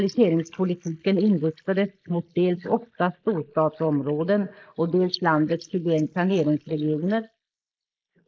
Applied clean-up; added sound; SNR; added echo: neural mask model Resemble Enhance denoiser.